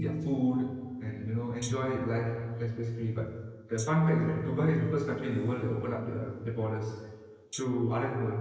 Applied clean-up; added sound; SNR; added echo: neural mask model Resemble Enhance denoiser.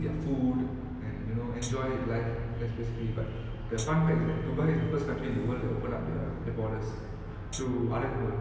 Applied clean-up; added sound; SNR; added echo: none; Hi-hat; 13 dB; none.